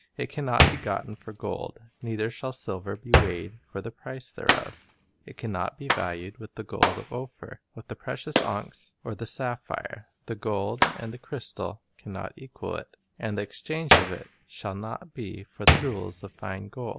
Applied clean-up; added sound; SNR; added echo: none; Hands; -3 dB; none.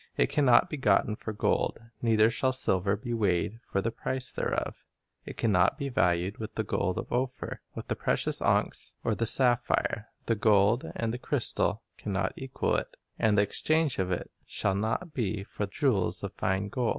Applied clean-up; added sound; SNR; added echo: none; none; none; none.